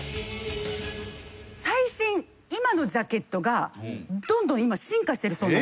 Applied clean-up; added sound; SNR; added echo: none; none; none; none.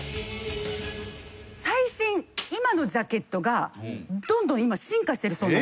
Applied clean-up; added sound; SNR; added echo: none; Snare drum; 16 dB; none.